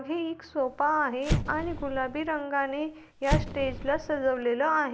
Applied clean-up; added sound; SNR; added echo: none; Explosion; 5 dB; none.